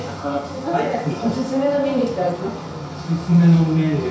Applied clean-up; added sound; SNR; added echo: none; none; none; reverberation time 0.6 s.